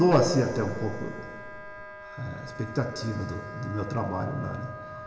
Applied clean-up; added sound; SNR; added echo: none; Wind instrument, woodwind instrument; 13 dB; reverberation time 2.9 s.